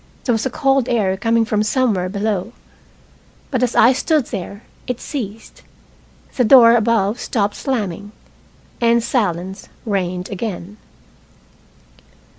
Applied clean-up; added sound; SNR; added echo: none; none; none; none.